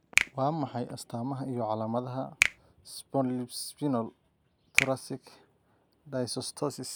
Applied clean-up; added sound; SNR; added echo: none; Finger snapping; 2 dB; none.